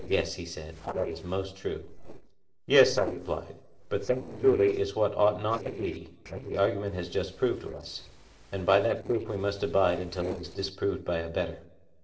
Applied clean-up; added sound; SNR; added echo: neural separator model SepFormer DNS4.